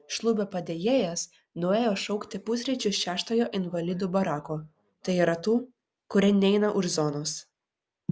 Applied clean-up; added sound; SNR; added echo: none; none; none; none.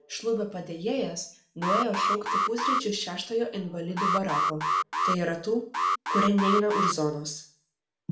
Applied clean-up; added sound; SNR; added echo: none; Alarm; -2 dB; reverberation time 0.4 s.